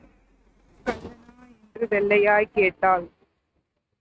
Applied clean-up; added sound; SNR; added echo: neural mask model RNNoise.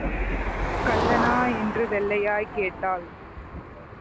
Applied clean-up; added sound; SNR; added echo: none; Motor vehicle (road); 3 dB; none.